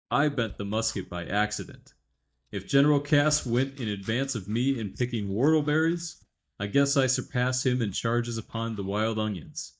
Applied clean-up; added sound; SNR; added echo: neural mask model DeepFilterNet 3.